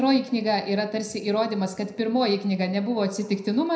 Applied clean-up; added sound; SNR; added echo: none; none; none; reverberation time 0.5 s.